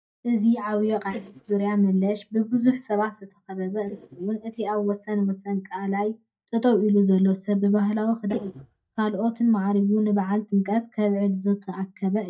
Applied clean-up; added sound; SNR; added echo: neural mask model DeepFilterNet 3.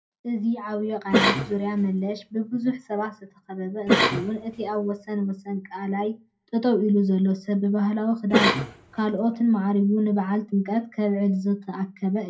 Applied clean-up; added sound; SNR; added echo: none; Cough; 1 dB; reverberation time 0.2 s.